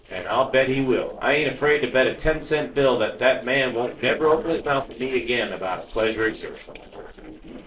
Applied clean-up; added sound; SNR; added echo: neural separator model SepFormer DNS4.